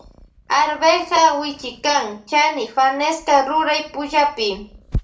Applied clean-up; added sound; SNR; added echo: none; Purr; 16 dB; reverberation time 0.3 s.